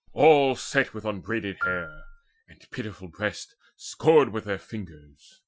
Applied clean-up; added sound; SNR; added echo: classical method Wiener filter.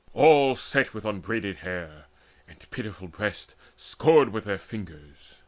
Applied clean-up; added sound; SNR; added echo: none; none; none; none.